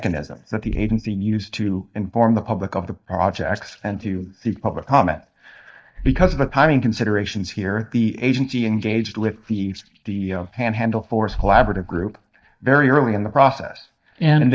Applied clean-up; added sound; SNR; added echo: neural mask model DeepFilterNet 3.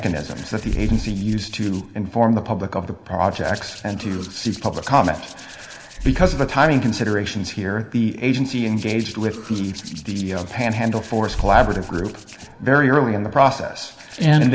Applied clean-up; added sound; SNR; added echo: none; Hands; 11 dB; reverberation time 0.6 s.